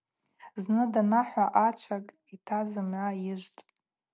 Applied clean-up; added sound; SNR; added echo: none; none; none; none.